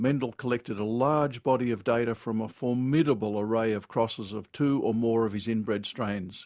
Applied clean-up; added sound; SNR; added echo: none; none; none; none.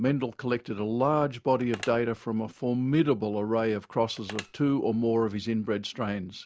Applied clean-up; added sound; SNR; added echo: none; Telephone; 19 dB; none.